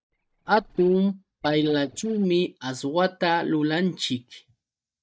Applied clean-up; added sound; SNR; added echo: neural mask model DeepFilterNet 3.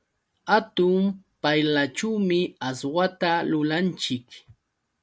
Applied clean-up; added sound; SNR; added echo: none; none; none; none.